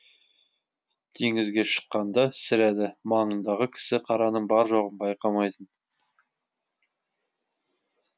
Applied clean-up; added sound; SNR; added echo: none; none; none; none.